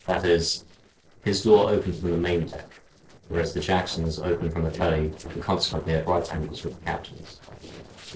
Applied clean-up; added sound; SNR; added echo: neural separator model SepFormer DNS4.